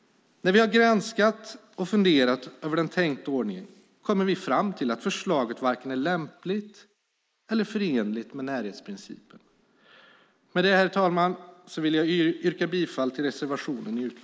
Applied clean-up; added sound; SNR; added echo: neural mask model Resemble Enhance denoiser.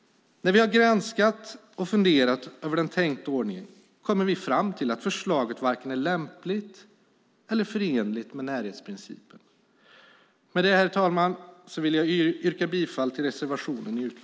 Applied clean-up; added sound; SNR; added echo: none; none; none; none.